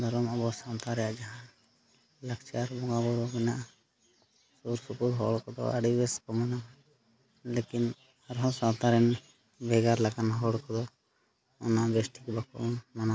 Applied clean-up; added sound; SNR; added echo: none; none; none; none.